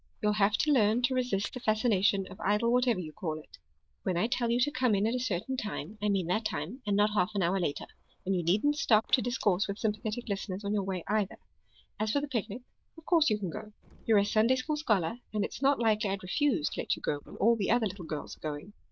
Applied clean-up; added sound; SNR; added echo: neural diffusion model UNIVERSE++.